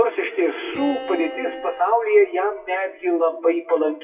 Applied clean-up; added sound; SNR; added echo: classical method WPE with log-MMSE.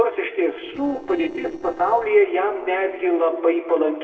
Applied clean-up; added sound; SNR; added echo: neural separator model SepFormer DNS4.